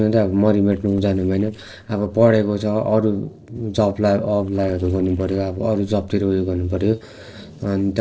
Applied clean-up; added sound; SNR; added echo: neural separator model SepFormer DNS4.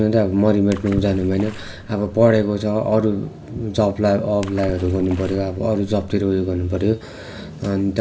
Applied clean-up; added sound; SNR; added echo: none; Water / Splash, splatter; 15 dB; reverberation time 0.5 s.